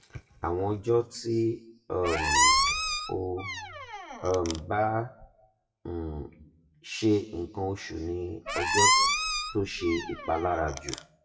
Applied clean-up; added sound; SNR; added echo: classical method WPE with log-MMSE.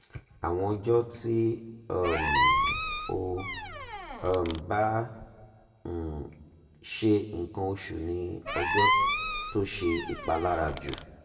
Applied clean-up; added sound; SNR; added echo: none; Squeak; -3 dB; reverberation time 1.3 s.